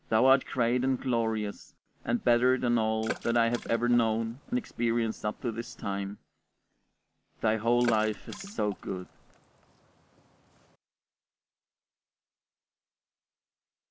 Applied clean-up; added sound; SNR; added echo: none; Water / Splash, splatter; 14 dB; none.